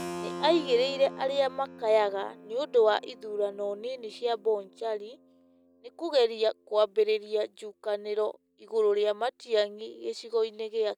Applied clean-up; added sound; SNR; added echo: none; Keyboard (musical); 17 dB; none.